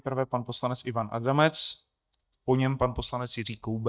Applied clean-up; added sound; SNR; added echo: neural mask model DeepFilterNet 3.